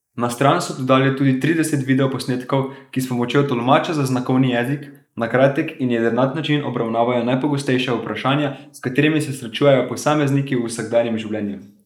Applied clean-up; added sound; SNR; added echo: neural mask model Resemble Enhance denoiser.